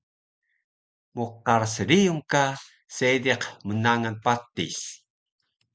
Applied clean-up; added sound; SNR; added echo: none; none; none; none.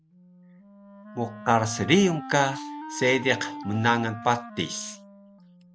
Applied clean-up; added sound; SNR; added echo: none; Wind instrument, woodwind instrument; 14 dB; none.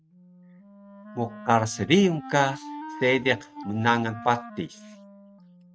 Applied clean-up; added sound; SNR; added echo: neural mask model RNNoise.